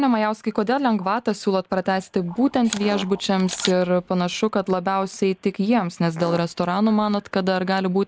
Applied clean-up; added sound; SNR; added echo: none; Camera + Fart; 14 dB; none.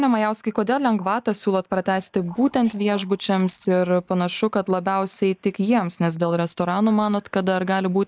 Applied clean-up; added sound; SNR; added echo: neural mask model DeepFilterNet 3.